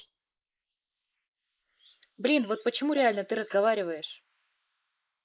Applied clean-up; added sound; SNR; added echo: neural mask model Resemble Enhance denoiser.